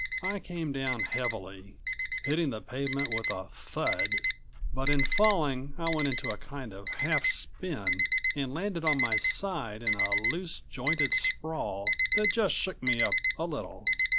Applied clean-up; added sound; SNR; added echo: none; Alarm; -1 dB; none.